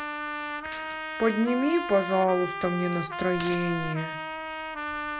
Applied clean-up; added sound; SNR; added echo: none; Coin (dropping) + Trumpet; 5 dB; none.